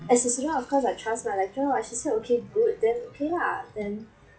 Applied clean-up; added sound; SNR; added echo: classical method log-MMSE.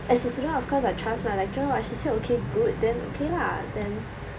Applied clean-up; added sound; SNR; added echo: none; none; none; none.